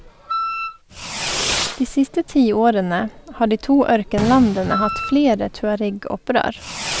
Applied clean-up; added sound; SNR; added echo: none; Fireworks + Wind instrument, woodwind instrument; 8 dB; none.